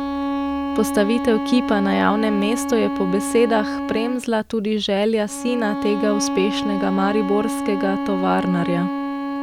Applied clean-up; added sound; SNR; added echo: none; Bowed string instrument; 4 dB; none.